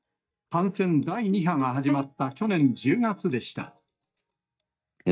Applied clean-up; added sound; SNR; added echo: neural mask model DeepFilterNet 3.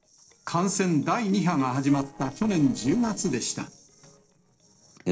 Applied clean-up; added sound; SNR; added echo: neural separator model SepFormer DNS4.